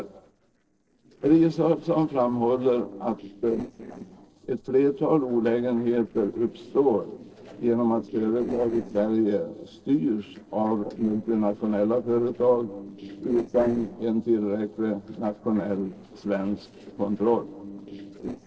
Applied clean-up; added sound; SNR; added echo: neural separator model SepFormer DNS4.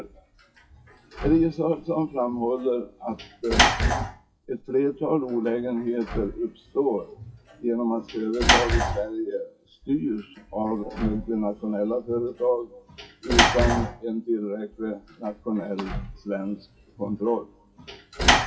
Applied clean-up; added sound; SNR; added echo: classical method WPE with log-MMSE.